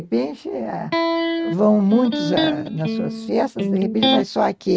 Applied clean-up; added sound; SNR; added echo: neural mask model RNNoise.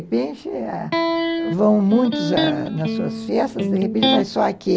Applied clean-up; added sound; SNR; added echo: none; Electric guitar; 2 dB; none.